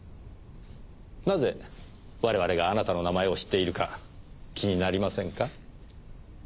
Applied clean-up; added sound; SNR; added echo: none; none; none; none.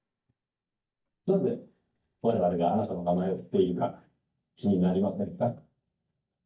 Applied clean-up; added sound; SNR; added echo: neural mask model DeepFilterNet 3.